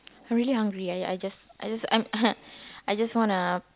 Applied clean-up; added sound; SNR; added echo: none; none; none; none.